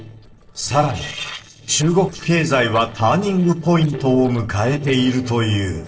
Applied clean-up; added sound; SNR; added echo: neural separator model SepFormer DNS4.